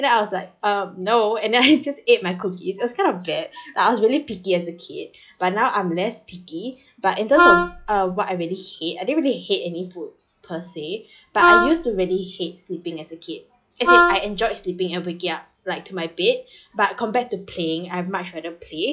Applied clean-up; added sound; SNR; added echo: classical method log-MMSE.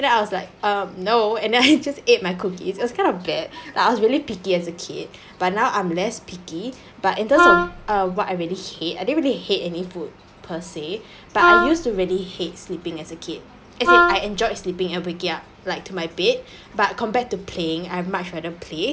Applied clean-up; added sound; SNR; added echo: none; Wind instrument, woodwind instrument; -4 dB; none.